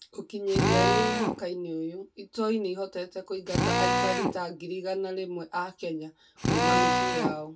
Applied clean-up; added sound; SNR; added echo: none; Drill; -3 dB; reverberation time 0.1 s.